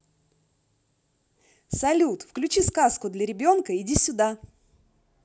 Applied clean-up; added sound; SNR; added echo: none; none; none; none.